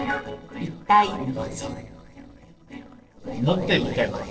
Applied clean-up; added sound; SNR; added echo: neural separator model SepFormer DNS4.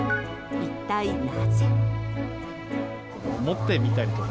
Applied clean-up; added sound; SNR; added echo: none; none; none; none.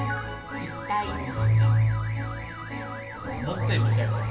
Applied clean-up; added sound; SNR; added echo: none; Alarm / Car; 16 dB; reverberation time 2.6 s.